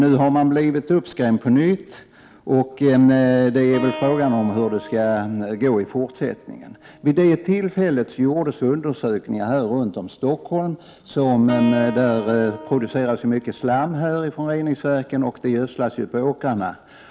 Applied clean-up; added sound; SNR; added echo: none; Keyboard (musical); 19 dB; none.